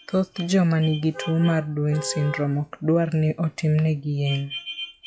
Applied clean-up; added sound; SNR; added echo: classical method log-MMSE.